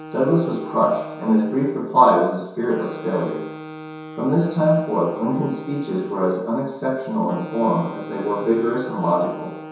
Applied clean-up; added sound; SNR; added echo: none; Wind instrument, woodwind instrument; 15 dB; reverberation time 0.7 s.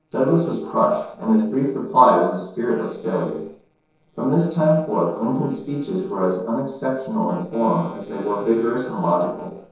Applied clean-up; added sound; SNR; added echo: neural separator model SepFormer DNS4.